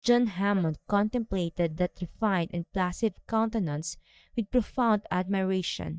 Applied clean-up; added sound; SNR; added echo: neural mask model DeepFilterNet 3.